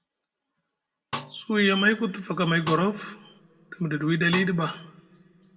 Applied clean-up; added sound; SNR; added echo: none; Snare drum; 11 dB; reverberation time 0.8 s.